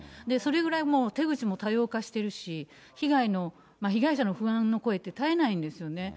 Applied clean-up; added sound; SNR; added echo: none; none; none; none.